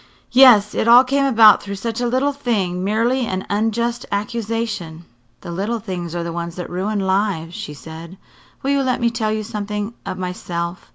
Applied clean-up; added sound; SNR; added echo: none; none; none; none.